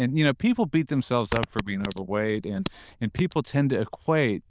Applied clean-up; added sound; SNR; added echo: neural diffusion model UNIVERSE++.